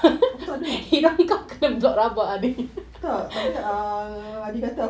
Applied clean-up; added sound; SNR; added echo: none; none; none; none.